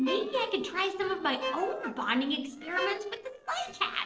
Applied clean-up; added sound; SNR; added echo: neural separator model SepFormer DNS4.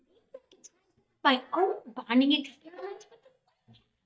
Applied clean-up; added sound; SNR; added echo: neural mask model DeepFilterNet 3.